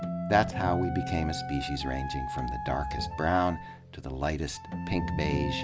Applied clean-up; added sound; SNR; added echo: none; Wind instrument, woodwind instrument; 9 dB; none.